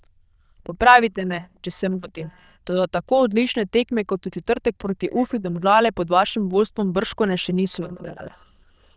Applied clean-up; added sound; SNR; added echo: neural diffusion model UNIVERSE++.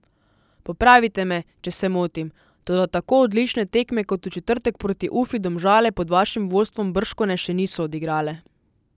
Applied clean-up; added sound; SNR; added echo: none; none; none; none.